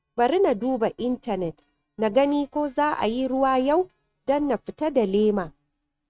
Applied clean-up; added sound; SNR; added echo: neural mask model RNNoise.